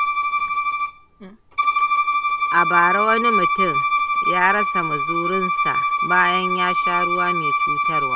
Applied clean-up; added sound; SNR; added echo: none; Bowed string instrument; -4 dB; none.